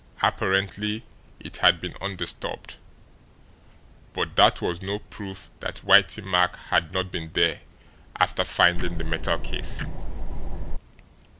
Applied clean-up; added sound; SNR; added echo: none; Tick-tock; -4 dB; none.